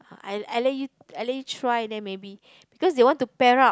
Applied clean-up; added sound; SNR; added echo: none; none; none; none.